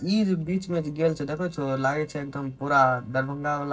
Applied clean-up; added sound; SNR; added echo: neural separator model SepFormer DNS4.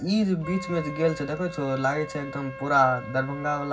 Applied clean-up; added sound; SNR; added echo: none; Wind instrument, woodwind instrument; 14 dB; reverberation time 0.4 s.